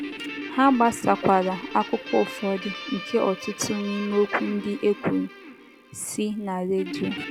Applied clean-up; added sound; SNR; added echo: none; Guitar; 12 dB; none.